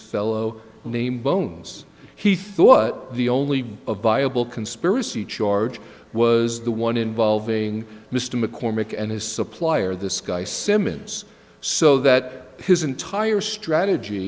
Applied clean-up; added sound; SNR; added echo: none; none; none; none.